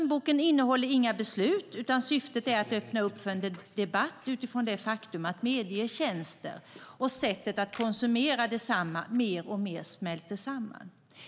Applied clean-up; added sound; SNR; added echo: none; Camera; 20 dB; none.